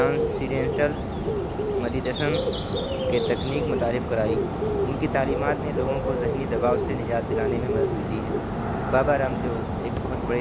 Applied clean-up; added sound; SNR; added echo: none; Bird; -2 dB; none.